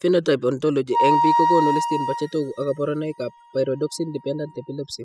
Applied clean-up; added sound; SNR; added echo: classical method spectral subtraction.